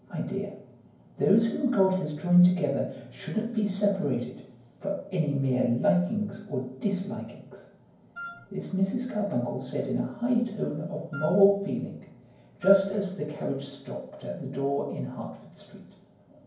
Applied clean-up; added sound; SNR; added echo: none; Wind instrument, woodwind instrument; 15 dB; reverberation time 0.9 s.